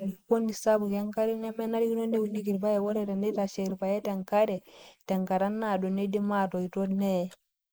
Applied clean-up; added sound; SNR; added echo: neural mask model Resemble Enhance denoiser.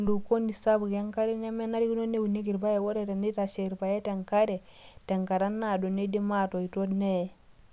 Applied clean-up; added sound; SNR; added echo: none; none; none; none.